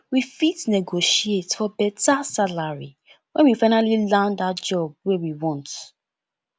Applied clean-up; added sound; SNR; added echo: none; none; none; none.